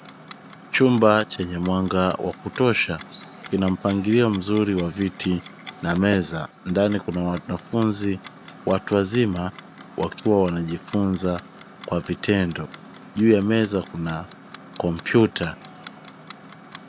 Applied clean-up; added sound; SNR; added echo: none; Clock; 18 dB; none.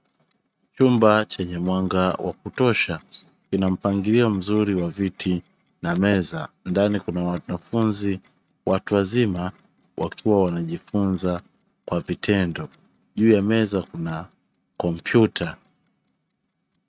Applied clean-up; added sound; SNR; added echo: neural mask model RNNoise.